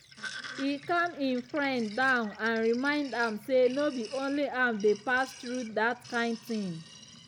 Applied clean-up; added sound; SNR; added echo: none; Sink (filling or washing); 17 dB; none.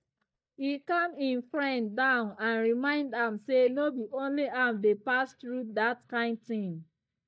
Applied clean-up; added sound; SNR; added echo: neural mask model DeepFilterNet 3.